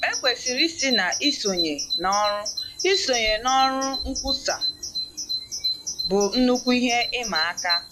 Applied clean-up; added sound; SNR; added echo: classical method log-MMSE.